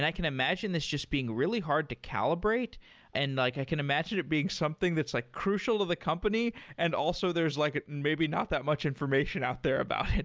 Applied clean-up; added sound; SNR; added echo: none; none; none; none.